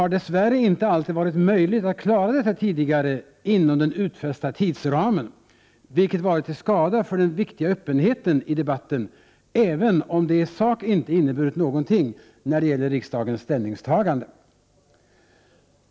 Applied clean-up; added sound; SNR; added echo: none; none; none; none.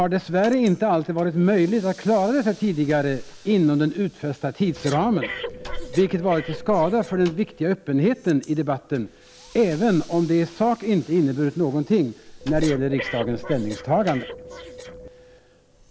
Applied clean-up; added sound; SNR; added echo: none; Breathing + Slam; 15 dB; none.